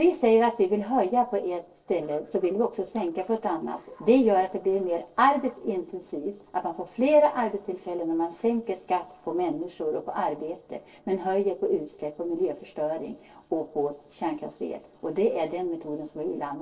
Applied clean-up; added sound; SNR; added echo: neural separator model SepFormer DNS4.